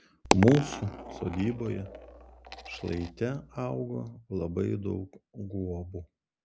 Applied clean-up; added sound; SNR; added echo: none; Coin (dropping); 4 dB; none.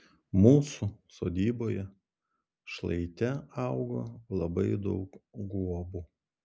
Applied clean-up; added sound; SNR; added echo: none; none; none; none.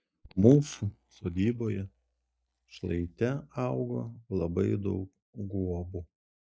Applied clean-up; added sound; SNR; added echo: neural mask model DeepFilterNet 3.